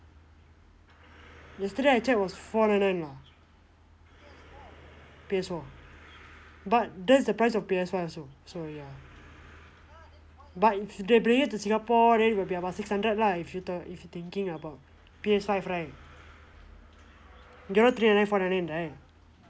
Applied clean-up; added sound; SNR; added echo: none; none; none; none.